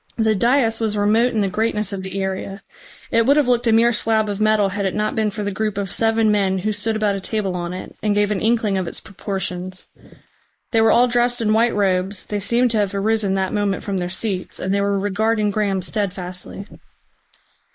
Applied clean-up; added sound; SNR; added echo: neural mask model Resemble Enhance denoiser.